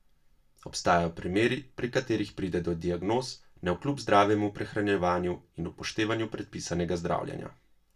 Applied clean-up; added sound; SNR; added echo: none; none; none; reverberation time 0.2 s.